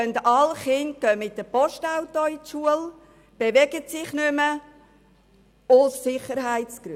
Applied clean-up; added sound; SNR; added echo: none; none; none; none.